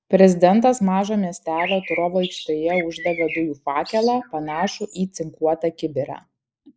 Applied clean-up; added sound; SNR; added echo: neural mask model Resemble Enhance denoiser.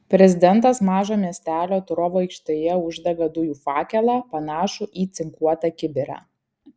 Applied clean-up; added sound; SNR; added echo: none; none; none; none.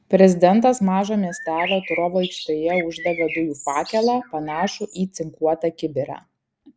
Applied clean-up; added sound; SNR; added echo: none; Bird; 12 dB; none.